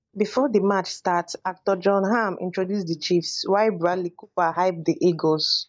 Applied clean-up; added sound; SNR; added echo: neural mask model DeepFilterNet 3.